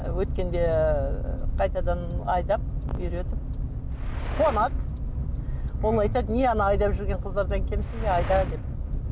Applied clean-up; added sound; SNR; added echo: none; none; none; none.